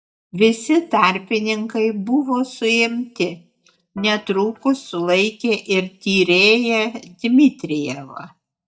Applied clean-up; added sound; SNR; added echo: neural mask model DeepFilterNet 3.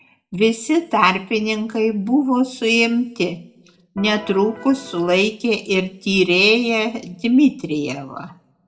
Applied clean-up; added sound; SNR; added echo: none; Electric guitar; 17 dB; reverberation time 0.3 s.